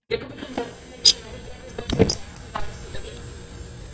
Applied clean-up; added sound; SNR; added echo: neural mask model DeepFilterNet 3.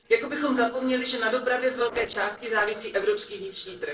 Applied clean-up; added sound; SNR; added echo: neural separator model SepFormer DNS4.